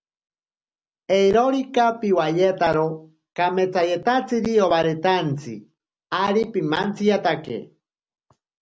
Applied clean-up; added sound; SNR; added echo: none; none; none; none.